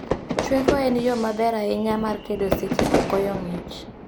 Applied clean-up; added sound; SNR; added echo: none; Fire / Fireworks; 2 dB; none.